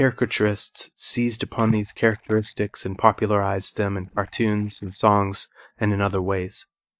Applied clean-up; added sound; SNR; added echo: neural mask model DeepFilterNet 3.